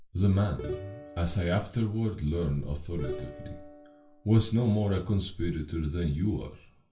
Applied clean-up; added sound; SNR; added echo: none; Plucked string instrument; 14 dB; reverberation time 0.3 s.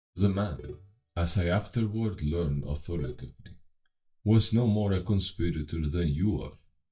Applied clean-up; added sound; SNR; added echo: neural mask model DeepFilterNet 3.